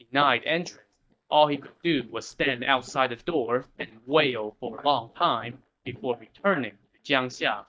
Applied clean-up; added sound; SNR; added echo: neural mask model DeepFilterNet 3.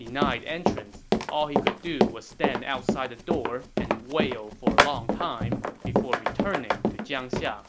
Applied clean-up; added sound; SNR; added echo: none; Run; -5 dB; none.